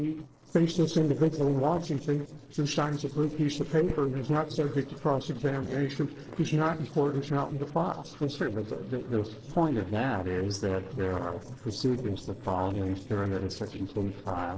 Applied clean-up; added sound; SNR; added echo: neural separator model SepFormer DNS4.